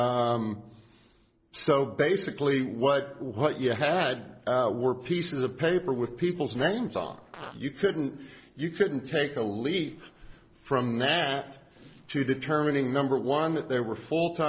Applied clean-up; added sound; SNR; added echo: neural separator model SepFormer DNS4.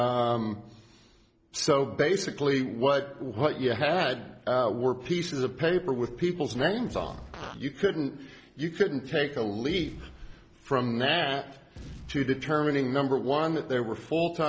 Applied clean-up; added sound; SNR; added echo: none; Fart + Boom; 19 dB; none.